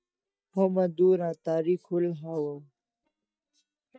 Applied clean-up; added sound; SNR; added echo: neural mask model DeepFilterNet 3.